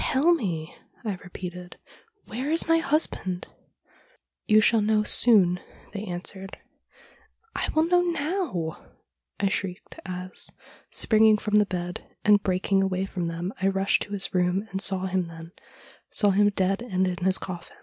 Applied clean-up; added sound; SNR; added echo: none; none; none; none.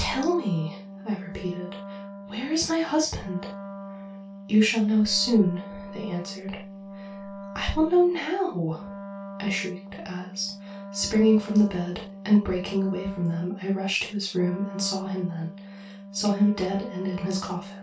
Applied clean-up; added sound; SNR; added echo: none; Wind instrument, woodwind instrument; 13 dB; reverberation time 0.2 s.